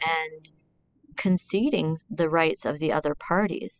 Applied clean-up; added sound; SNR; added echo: classical method spectral subtraction.